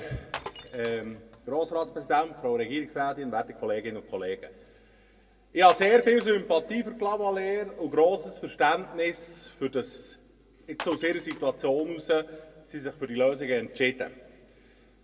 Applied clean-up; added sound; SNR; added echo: none; Glass; 17 dB; reverberation time 1.5 s.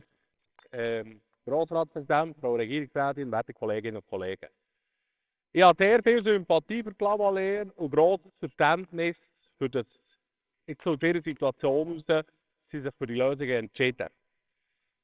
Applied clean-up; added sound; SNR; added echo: neural separator model SepFormer WHAMR!.